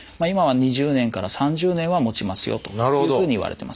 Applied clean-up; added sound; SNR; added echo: none; none; none; none.